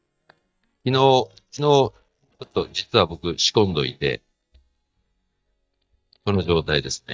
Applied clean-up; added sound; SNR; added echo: neural mask model DeepFilterNet 3.